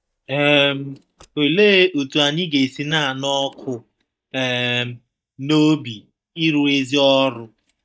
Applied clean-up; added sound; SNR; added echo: neural mask model DeepFilterNet 3.